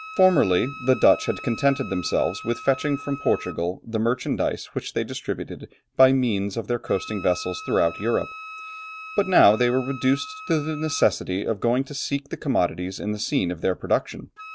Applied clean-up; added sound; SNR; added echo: none; Wind instrument, woodwind instrument; 17 dB; none.